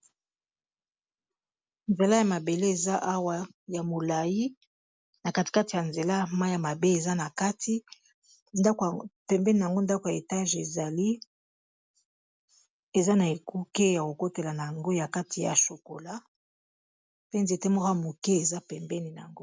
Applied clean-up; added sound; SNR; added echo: none; none; none; none.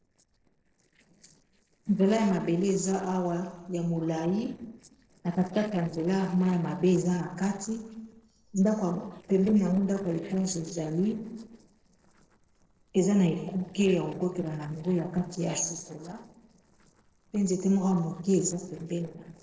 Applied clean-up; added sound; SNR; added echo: neural separator model SepFormer DNS4.